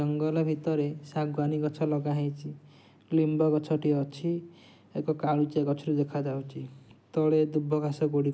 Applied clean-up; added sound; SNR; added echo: none; none; none; none.